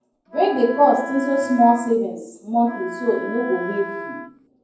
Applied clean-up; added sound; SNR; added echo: none; Wind instrument, woodwind instrument; 12 dB; reverberation time 0.9 s.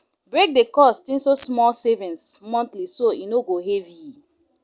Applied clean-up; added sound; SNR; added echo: none; none; none; none.